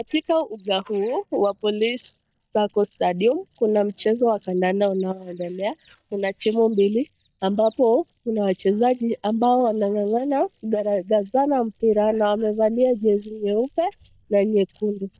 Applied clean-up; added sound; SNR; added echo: neural mask model DeepFilterNet 3.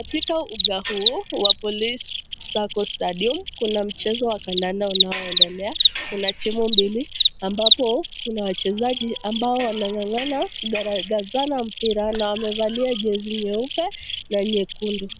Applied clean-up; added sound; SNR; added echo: none; Cricket; 0 dB; none.